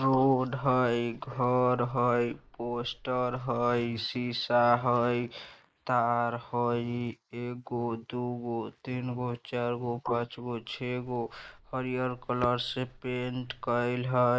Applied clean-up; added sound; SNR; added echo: neural mask model Resemble Enhance denoiser.